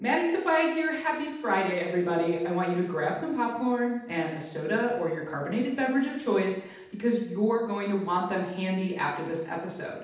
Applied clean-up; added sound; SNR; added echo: none; none; none; reverberation time 0.8 s.